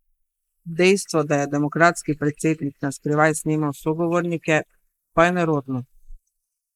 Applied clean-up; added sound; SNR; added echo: neural mask model Resemble Enhance denoiser.